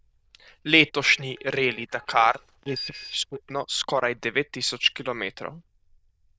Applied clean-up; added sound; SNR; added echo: neural diffusion model UNIVERSE++.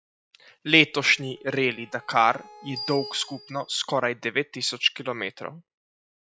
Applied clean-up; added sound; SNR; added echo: classical method log-MMSE.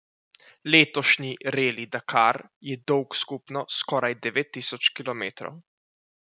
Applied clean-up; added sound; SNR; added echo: none; none; none; none.